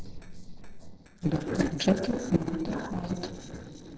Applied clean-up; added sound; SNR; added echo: neural separator model SepFormer DNS4.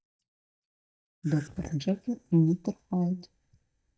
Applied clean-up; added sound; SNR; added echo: neural mask model DeepFilterNet 3.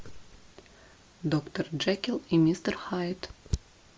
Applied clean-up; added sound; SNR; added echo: none; none; none; none.